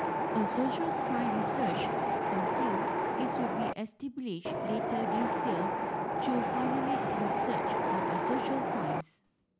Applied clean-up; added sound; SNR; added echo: none; Wind; -5 dB; none.